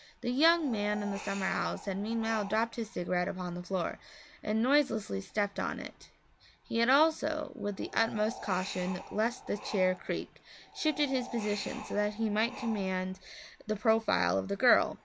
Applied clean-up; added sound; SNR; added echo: none; Wind; 14 dB; none.